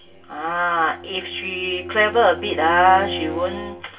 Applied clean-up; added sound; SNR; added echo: none; Bowed string instrument; 12 dB; reverberation time 0.2 s.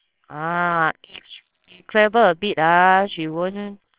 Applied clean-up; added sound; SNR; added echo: neural separator model SepFormer WHAMR!.